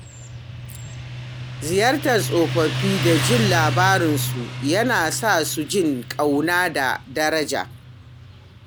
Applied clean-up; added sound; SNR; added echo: none; Motorcycle; 6 dB; none.